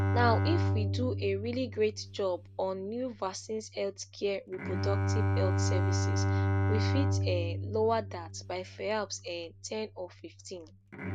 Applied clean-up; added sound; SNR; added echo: none; Bowed string instrument; -2 dB; none.